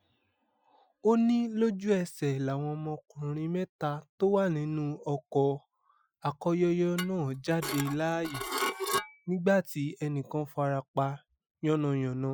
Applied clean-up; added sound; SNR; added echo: classical method Wiener filter.